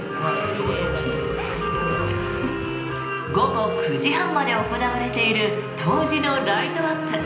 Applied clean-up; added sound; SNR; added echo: none; Liquid; 15 dB; reverberation time 0.8 s.